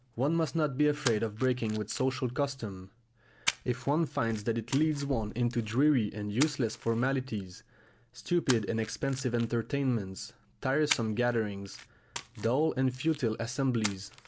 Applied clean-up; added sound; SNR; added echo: none; Splash, splatter; 14 dB; none.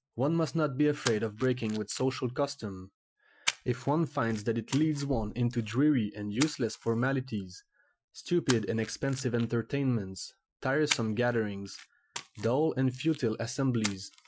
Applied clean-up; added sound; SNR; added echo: classical method Wiener filter.